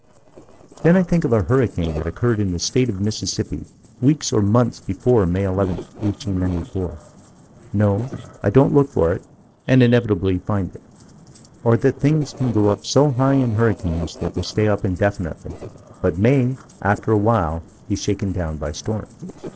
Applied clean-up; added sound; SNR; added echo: neural separator model SepFormer DNS4.